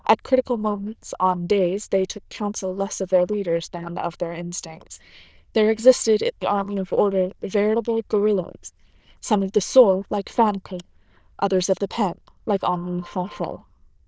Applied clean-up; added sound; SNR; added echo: neural diffusion model UNIVERSE++.